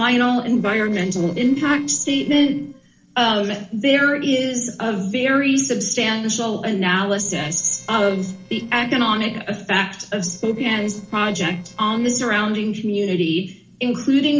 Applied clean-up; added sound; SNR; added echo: neural separator model SepFormer DNS4.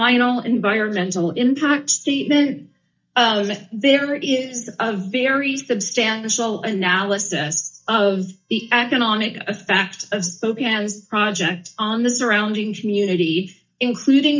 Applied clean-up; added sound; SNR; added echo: neural mask model DeepFilterNet 3.